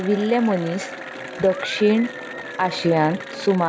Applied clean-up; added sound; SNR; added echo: none; Applause / Cheering; 12 dB; none.